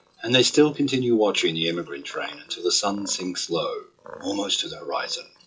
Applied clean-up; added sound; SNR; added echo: classical method WPE with log-MMSE.